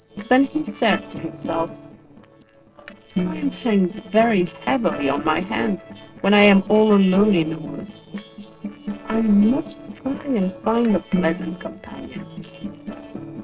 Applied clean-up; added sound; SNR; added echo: neural separator model SepFormer DNS4.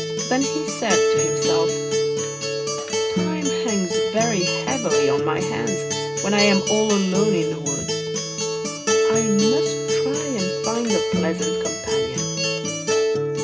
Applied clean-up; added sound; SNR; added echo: none; Acoustic guitar; -4 dB; reverberation time 0.2 s.